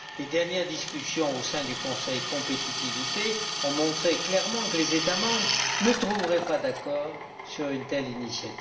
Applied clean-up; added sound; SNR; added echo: none; Drill; 3 dB; reverberation time 0.8 s.